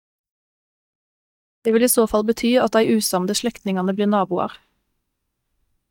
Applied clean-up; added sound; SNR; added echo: neural mask model DeepFilterNet 3.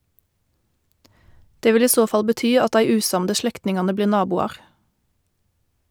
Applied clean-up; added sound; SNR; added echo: none; none; none; none.